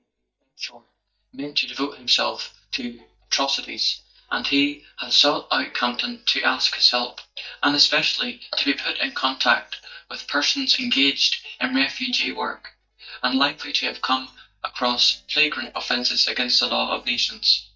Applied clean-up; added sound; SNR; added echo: neural mask model DeepFilterNet 3.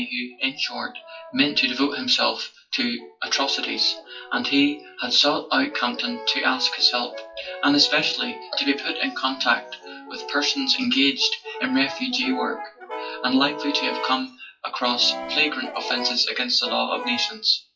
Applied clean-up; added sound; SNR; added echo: classical method WPE with log-MMSE.